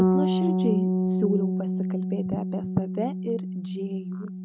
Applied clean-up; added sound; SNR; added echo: none; Bass guitar; -5 dB; none.